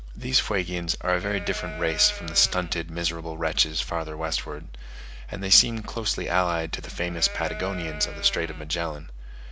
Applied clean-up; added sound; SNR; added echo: none; Livestock, farm animals, working animals; 12 dB; none.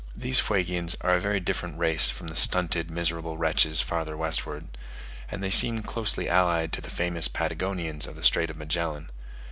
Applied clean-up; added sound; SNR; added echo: none; none; none; none.